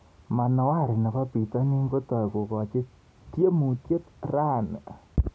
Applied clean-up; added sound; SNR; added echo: none; none; none; none.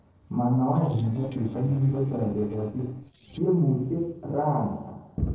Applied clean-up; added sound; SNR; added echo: neural separator model SepFormer DNS4.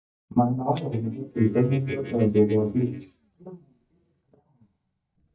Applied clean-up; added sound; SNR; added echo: neural mask model DeepFilterNet 3.